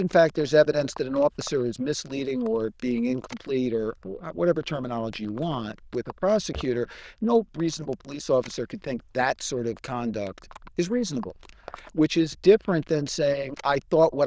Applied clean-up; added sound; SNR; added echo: neural diffusion model UNIVERSE++.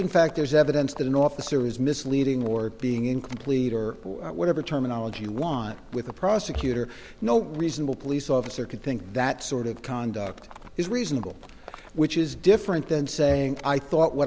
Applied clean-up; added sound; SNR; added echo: none; Livestock, farm animals, working animals; 20 dB; none.